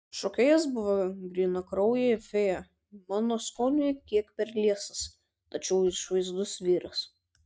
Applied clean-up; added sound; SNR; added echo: neural mask model DeepFilterNet 3.